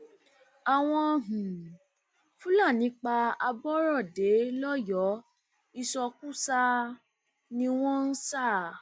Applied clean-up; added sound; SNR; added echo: none; none; none; none.